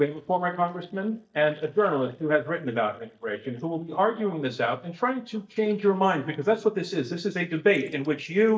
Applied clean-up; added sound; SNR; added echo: neural mask model DeepFilterNet 3.